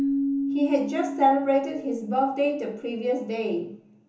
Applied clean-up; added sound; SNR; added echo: none; Keyboard (musical); 5 dB; reverberation time 0.7 s.